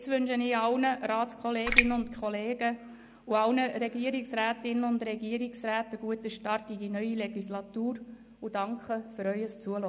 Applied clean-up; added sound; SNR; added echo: none; Raindrop; -3 dB; none.